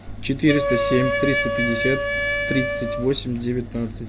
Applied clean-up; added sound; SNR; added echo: none; Wind instrument, woodwind instrument; 2 dB; none.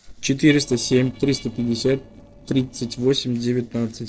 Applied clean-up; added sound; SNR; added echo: neural separator model SepFormer DNS4.